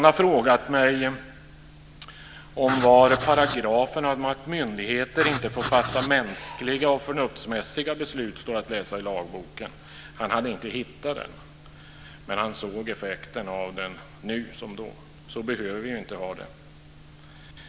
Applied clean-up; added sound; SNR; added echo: none; Writing; 4 dB; none.